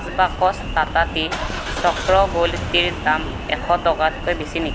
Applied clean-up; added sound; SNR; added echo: none; Engine starting / Car; 6 dB; none.